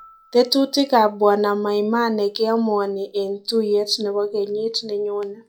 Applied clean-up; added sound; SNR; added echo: classical method log-MMSE.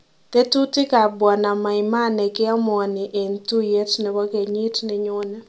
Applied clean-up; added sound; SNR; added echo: none; none; none; none.